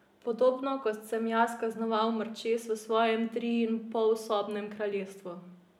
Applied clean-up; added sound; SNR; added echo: none; none; none; none.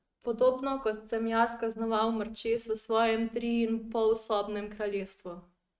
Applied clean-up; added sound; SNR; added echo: neural mask model RNNoise.